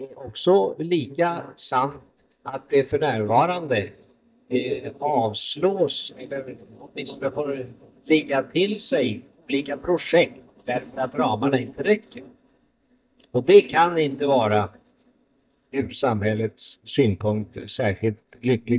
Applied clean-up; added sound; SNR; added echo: neural mask model DeepFilterNet 3.